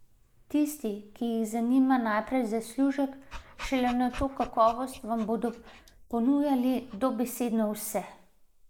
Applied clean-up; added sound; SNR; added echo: neural mask model Resemble Enhance denoiser.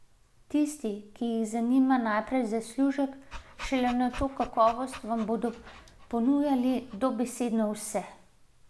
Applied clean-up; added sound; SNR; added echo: none; Dog; 15 dB; none.